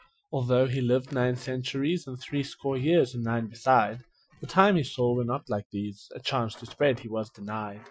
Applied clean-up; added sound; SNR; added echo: classical method Wiener filter.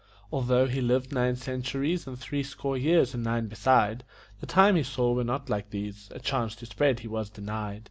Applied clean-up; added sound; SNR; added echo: none; none; none; none.